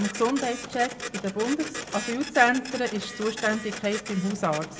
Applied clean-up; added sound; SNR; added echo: none; Printer; 10 dB; reverberation time 1.6 s.